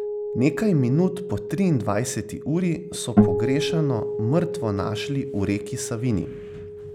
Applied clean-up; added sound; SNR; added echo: none; Acoustic guitar; 3 dB; none.